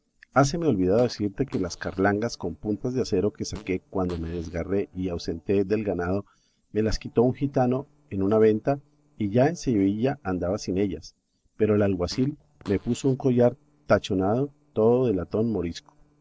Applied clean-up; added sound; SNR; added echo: neural separator model SepFormer DNS4.